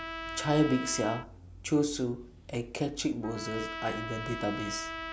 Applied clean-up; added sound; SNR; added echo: none; Trumpet; 9 dB; none.